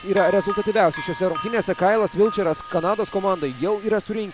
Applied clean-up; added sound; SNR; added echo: none; Bell; 13 dB; none.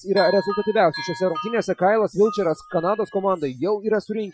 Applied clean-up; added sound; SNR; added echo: classical method Wiener filter.